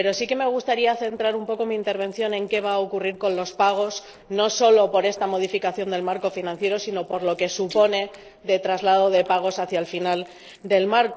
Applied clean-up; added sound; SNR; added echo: neural separator model SepFormer DNS4.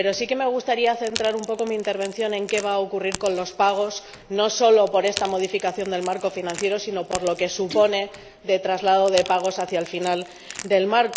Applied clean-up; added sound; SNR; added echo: none; Guitar + Crack / Crackle; 16 dB; none.